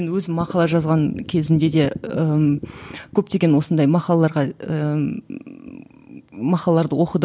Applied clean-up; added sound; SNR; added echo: none; none; none; none.